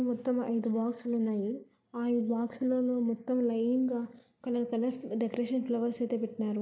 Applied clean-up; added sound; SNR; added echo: neural mask model Resemble Enhance denoiser.